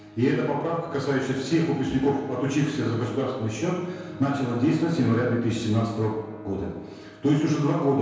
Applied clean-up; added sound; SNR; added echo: none; Bowed string instrument; 19 dB; reverberation time 1.2 s.